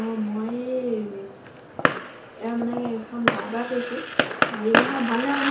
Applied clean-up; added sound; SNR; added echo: none; Fireworks; 0 dB; reverberation time 0.7 s.